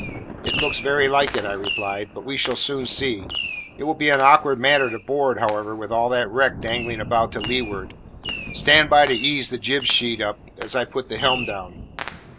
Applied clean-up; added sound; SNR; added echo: none; Thunder / Rain + Fireworks; 10 dB; none.